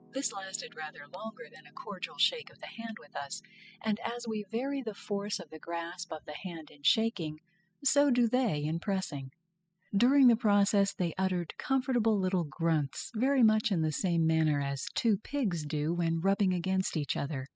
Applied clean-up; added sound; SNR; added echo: classical method spectral subtraction.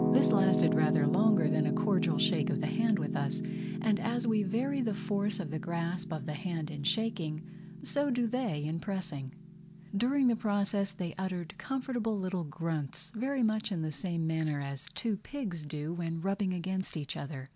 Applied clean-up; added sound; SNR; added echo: none; Piano; 4 dB; none.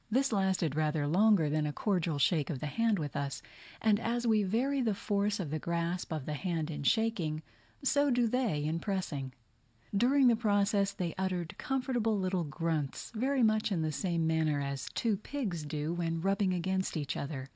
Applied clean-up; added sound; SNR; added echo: none; none; none; none.